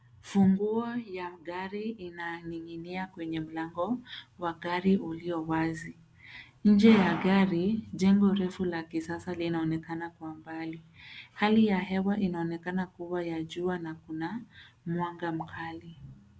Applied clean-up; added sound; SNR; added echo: none; none; none; none.